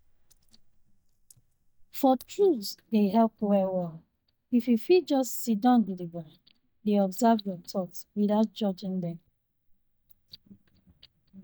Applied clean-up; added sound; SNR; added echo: neural mask model DeepFilterNet 3.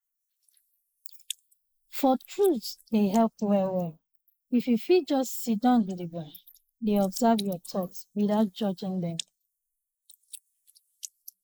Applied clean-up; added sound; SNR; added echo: neural mask model Resemble Enhance denoiser.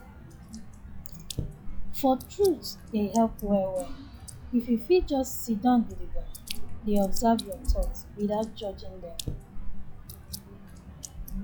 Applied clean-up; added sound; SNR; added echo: classical method log-MMSE.